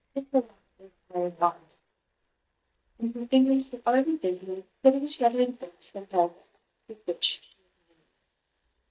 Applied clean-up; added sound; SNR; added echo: neural mask model DeepFilterNet 3.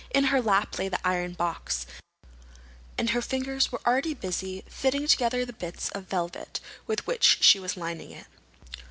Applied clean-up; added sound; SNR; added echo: none; none; none; none.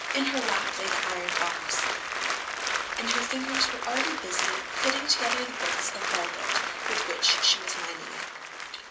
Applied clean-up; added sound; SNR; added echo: none; Applause; -2 dB; reverberation time 0.3 s.